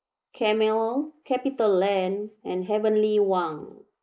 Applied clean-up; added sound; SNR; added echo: neural mask model Resemble Enhance denoiser.